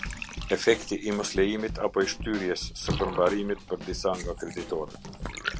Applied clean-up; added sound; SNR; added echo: none; Bathtub (filling or washing) / Water + Snare drum / Drum kit; 8 dB; none.